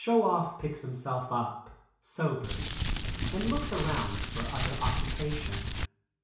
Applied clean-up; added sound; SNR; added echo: none; Crumpling, crinkling; -1 dB; reverberation time 0.6 s.